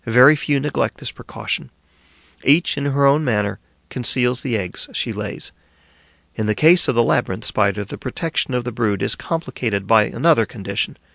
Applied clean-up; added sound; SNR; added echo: none; none; none; none.